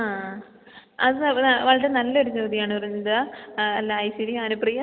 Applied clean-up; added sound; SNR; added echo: none; none; none; none.